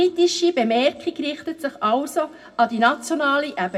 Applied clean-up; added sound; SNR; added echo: none; none; none; reverberation time 0.2 s.